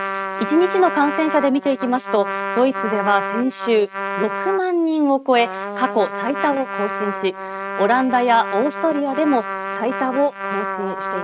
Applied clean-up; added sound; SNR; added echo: neural mask model RNNoise.